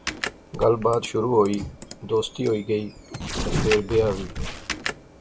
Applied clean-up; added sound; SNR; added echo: none; Tearing + Computer keyboard; 7 dB; none.